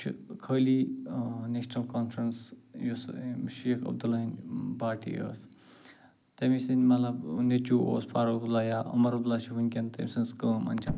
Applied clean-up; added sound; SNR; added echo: none; none; none; none.